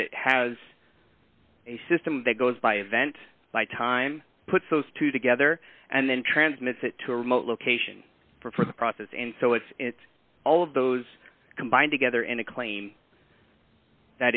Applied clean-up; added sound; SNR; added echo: none; none; none; none.